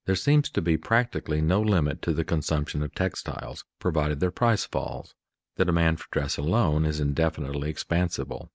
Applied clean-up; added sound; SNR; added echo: none; none; none; none.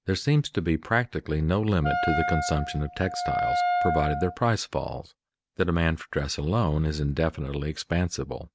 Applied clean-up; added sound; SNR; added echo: none; Wind instrument, woodwind instrument; 1 dB; none.